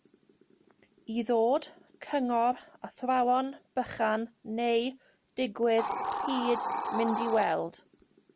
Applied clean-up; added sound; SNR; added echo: none; Hiss; 9 dB; none.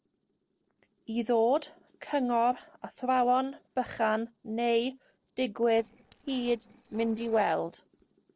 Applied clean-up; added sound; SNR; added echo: neural separator model SepFormer DNS4.